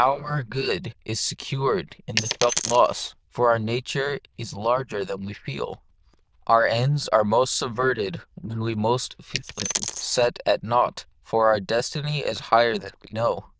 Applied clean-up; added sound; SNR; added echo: neural diffusion model UNIVERSE++.